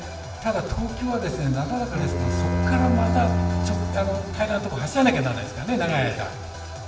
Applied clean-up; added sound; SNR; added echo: none; Bowed string instrument; 0 dB; reverberation time 1.0 s.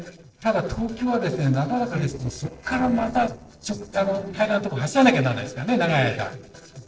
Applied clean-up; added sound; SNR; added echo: neural separator model SepFormer DNS4.